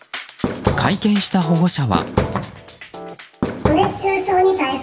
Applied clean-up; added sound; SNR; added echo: none; Fireworks; 5 dB; none.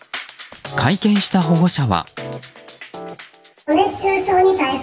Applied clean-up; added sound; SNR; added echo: none; none; none; none.